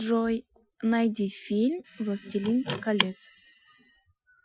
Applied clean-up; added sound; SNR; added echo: classical method Wiener filter.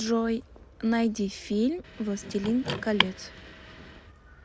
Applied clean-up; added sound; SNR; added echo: none; Car; 5 dB; none.